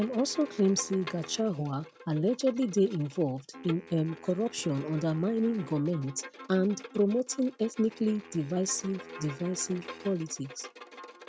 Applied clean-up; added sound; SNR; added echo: none; Wind instrument, woodwind instrument + Bowed string instrument; 16 dB; none.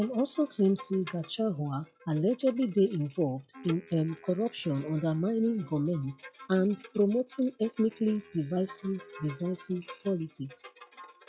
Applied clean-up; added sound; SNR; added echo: classical method log-MMSE.